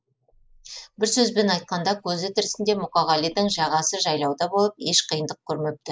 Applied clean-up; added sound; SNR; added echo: neural mask model Resemble Enhance denoiser.